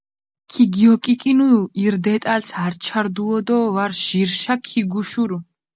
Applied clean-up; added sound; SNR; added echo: none; none; none; none.